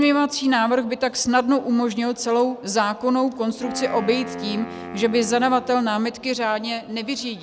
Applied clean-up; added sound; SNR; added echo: none; Wind instrument, woodwind instrument; 13 dB; none.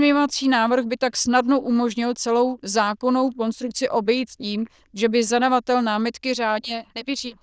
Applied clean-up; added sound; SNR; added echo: neural diffusion model UNIVERSE++.